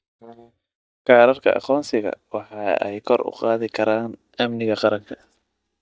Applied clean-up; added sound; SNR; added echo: neural mask model DeepFilterNet 3.